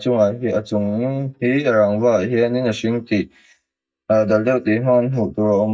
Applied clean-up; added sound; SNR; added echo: neural mask model DeepFilterNet 3.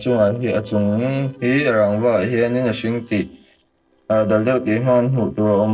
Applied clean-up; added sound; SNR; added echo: neural separator model SepFormer DNS4.